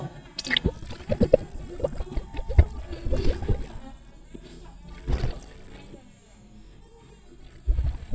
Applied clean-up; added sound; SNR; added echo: neural mask model DeepFilterNet 3.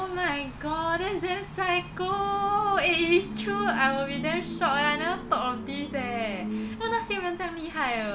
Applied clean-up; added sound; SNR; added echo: none; none; none; none.